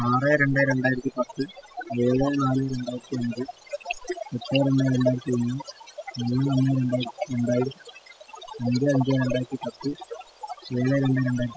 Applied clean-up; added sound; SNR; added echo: classical method spectral subtraction.